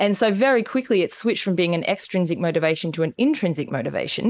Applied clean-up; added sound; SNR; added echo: neural mask model Resemble Enhance denoiser.